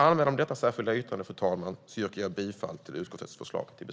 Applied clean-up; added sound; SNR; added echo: none; none; none; none.